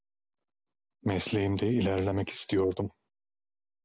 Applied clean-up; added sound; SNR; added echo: none; none; none; none.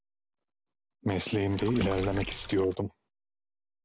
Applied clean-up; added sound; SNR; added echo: none; Water / Splash, splatter; 9 dB; none.